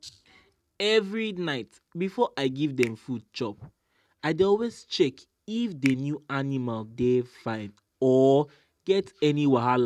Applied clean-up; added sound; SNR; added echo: neural mask model RNNoise.